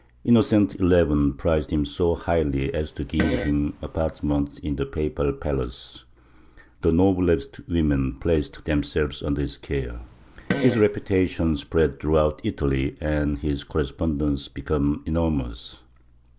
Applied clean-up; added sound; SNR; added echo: none; Fart; 8 dB; none.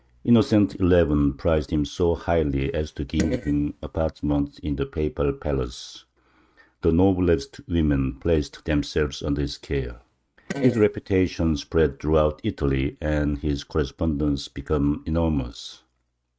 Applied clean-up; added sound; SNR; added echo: neural mask model RNNoise.